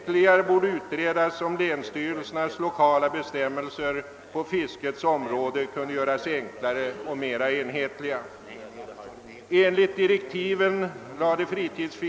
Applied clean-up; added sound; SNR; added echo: none; none; none; none.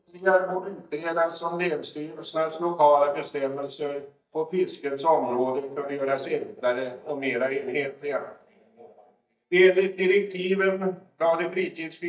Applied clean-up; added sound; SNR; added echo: neural mask model DeepFilterNet 3.